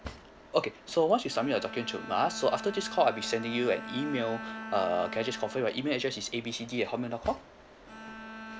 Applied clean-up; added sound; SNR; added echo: none; Bowed string instrument + Cutlery, silverware / Drawer open or close; 13 dB; none.